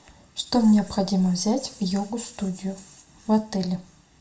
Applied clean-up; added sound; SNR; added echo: none; none; none; reverberation time 0.4 s.